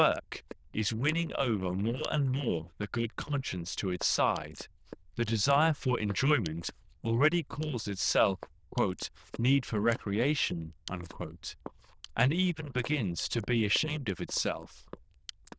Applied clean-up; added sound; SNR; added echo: neural diffusion model UNIVERSE++.